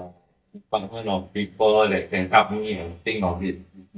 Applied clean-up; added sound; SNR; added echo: neural mask model DeepFilterNet 3.